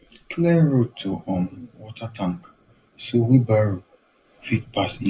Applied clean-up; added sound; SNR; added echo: neural mask model Resemble Enhance denoiser.